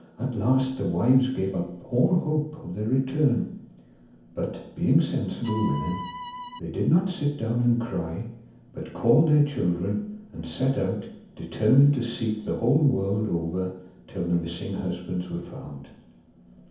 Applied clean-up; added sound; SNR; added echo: none; Bowed string instrument; 10 dB; reverberation time 0.7 s.